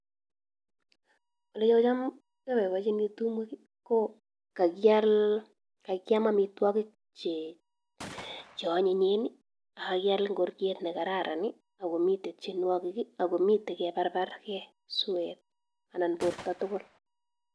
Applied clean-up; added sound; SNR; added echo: none; Gunshot, gunfire; 16 dB; none.